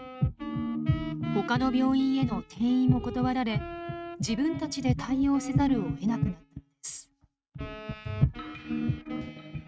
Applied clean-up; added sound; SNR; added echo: neural mask model RNNoise.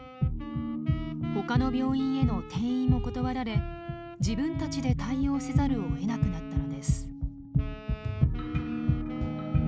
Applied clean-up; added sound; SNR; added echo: none; Wind instrument, woodwind instrument; 16 dB; none.